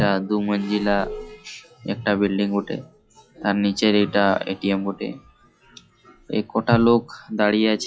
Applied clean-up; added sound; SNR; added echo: classical method log-MMSE.